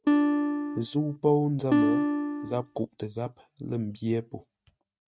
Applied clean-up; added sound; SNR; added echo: neural mask model RNNoise.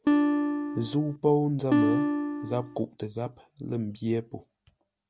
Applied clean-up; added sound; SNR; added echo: none; Acoustic guitar; -4 dB; none.